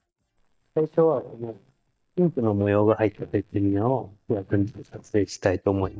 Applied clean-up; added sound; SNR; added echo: neural mask model DeepFilterNet 3.